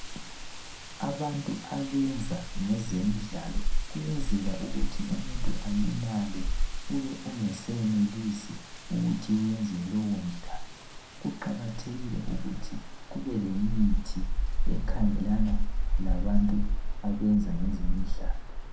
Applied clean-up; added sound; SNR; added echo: none; Rain; -3 dB; reverberation time 0.4 s.